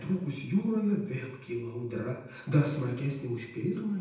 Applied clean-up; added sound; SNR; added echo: none; none; none; reverberation time 0.8 s.